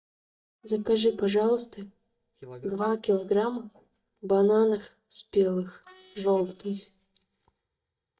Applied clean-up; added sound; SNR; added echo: neural mask model DeepFilterNet 3.